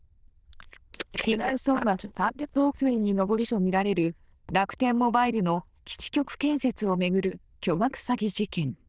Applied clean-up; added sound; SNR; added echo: neural diffusion model UNIVERSE++.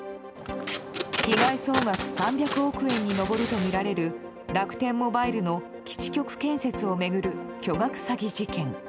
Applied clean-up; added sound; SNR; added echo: none; Packing tape, duct tape; 2 dB; none.